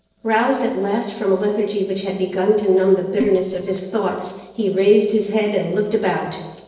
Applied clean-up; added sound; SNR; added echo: neural separator model SepFormer DNS4.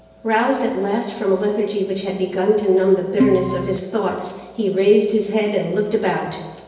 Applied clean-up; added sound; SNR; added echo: none; Organ; 4 dB; reverberation time 1.0 s.